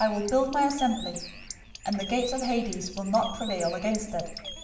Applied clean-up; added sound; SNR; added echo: none; Bird; 13 dB; reverberation time 1.0 s.